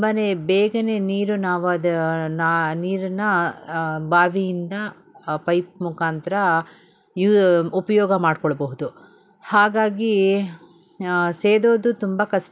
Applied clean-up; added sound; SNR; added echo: none; none; none; none.